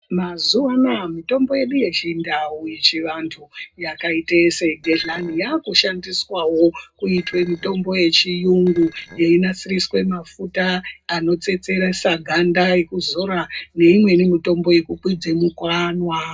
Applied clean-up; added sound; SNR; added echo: neural separator model SepFormer DNS4.